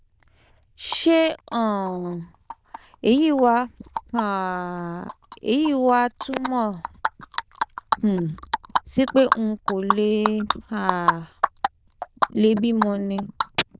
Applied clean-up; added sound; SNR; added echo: neural diffusion model UNIVERSE++.